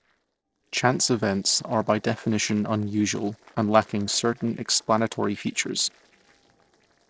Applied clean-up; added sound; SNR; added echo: neural separator model SepFormer DNS4.